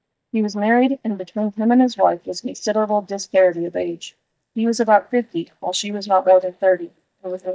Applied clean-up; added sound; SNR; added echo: neural mask model DeepFilterNet 3.